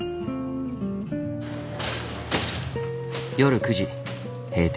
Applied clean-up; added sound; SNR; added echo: none; none; none; none.